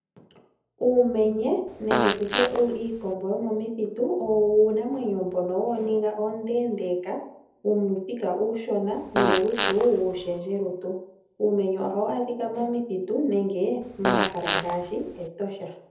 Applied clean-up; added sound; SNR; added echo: none; Fart; 2 dB; reverberation time 0.7 s.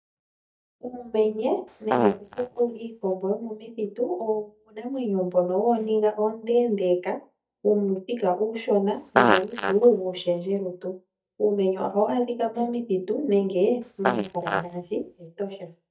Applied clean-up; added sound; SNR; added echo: neural mask model DeepFilterNet 3.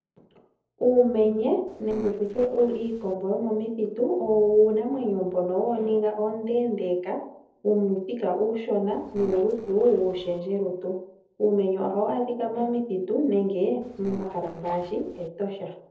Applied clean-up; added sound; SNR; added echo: neural separator model SepFormer DNS4.